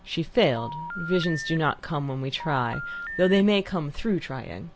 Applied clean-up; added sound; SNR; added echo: none; Telephone; 10 dB; none.